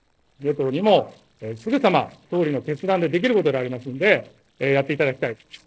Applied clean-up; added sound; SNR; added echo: neural separator model SepFormer DNS4.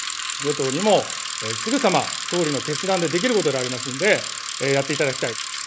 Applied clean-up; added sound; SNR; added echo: none; Bicycle; 5 dB; none.